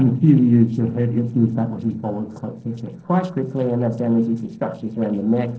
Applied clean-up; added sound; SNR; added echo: neural separator model SepFormer DNS4.